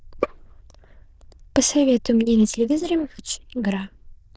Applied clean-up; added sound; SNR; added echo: neural diffusion model UNIVERSE++.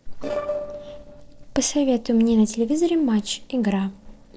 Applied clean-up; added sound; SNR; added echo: neural separator model SepFormer DNS4.